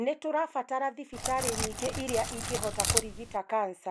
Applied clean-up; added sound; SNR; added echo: none; Crackle; -3 dB; none.